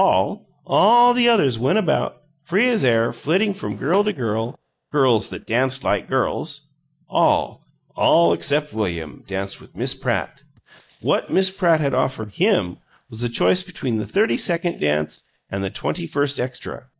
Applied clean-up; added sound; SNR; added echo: neural mask model DeepFilterNet 3.